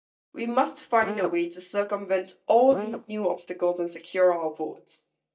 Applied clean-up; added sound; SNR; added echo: neural mask model DeepFilterNet 3.